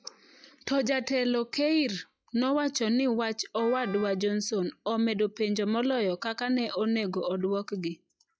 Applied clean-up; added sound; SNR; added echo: classical method log-MMSE.